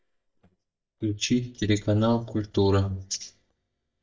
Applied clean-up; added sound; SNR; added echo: neural mask model DeepFilterNet 3.